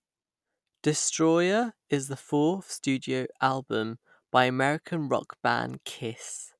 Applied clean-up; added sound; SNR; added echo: none; none; none; none.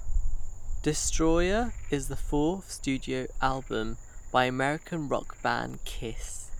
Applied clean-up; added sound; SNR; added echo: none; Frog; 1 dB; none.